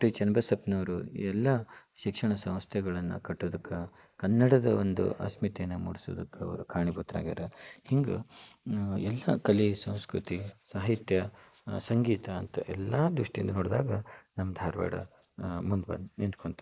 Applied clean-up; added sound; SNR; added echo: neural mask model Resemble Enhance denoiser.